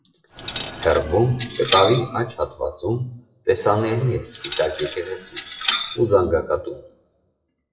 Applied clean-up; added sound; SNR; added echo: classical method WPE with log-MMSE.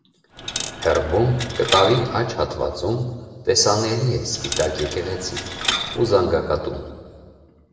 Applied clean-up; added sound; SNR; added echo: none; Coin (dropping); 7 dB; reverberation time 1.7 s.